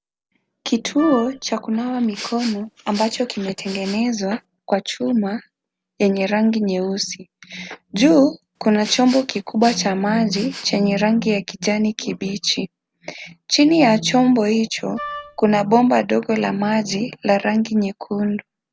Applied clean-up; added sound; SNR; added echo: none; Wind instrument, woodwind instrument + Respiratory sounds; 16 dB; none.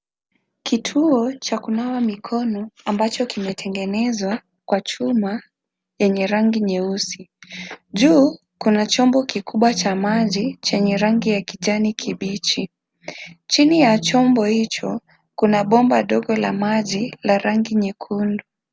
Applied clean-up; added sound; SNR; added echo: none; none; none; none.